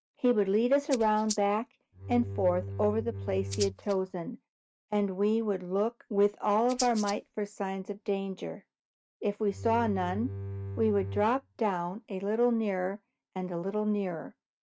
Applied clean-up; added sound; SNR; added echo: neural mask model RNNoise.